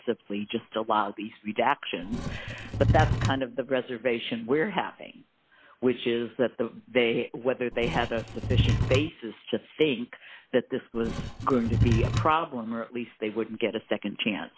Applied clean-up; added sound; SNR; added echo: none; Wood / Tools; -2 dB; none.